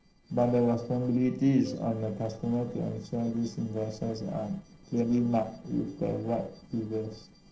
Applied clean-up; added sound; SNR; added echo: neural separator model SepFormer DNS4.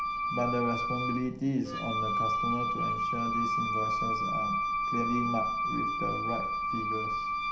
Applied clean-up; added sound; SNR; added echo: none; Wind instrument, woodwind instrument; -4 dB; reverberation time 0.5 s.